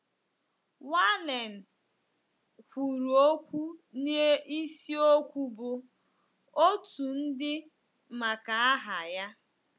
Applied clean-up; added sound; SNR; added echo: none; none; none; none.